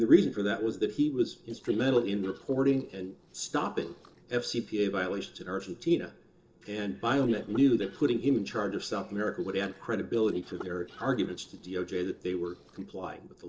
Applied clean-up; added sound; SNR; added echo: neural separator model SepFormer DNS4.